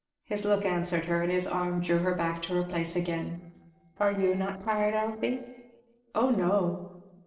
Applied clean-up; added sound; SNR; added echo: neural separator model SepFormer DNS4.